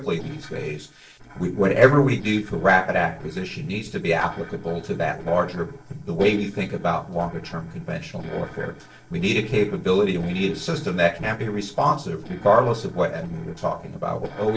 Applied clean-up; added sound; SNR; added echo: neural separator model SepFormer DNS4.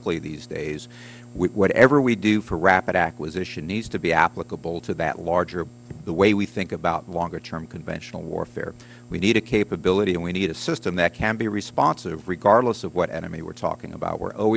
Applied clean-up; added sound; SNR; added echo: none; none; none; none.